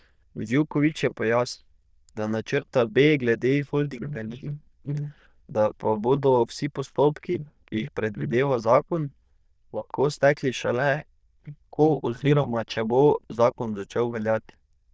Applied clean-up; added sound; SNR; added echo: neural diffusion model UNIVERSE++.